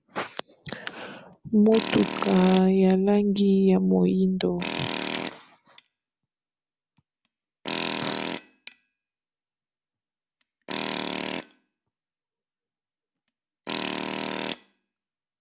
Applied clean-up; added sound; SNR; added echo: none; Tools; 8 dB; none.